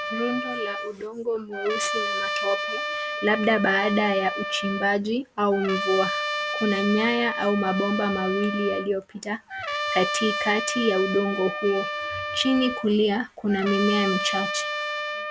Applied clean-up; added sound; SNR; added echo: none; Trumpet; 4 dB; none.